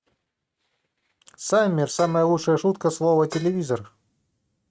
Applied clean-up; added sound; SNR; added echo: neural mask model RNNoise.